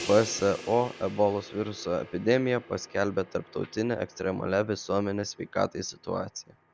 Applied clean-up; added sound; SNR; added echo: none; Crash cymbal; 18 dB; none.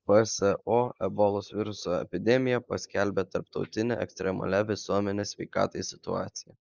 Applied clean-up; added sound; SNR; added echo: neural mask model Resemble Enhance denoiser.